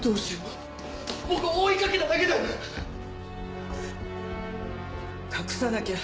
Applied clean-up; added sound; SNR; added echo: none; none; none; none.